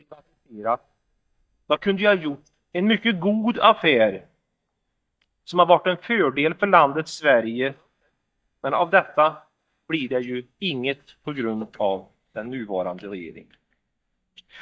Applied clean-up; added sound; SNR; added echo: neural mask model DeepFilterNet 3.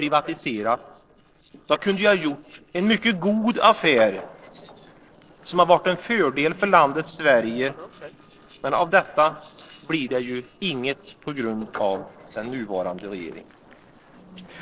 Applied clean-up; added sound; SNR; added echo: neural separator model SepFormer DNS4.